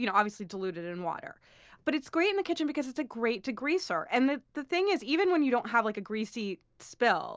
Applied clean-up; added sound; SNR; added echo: none; none; none; none.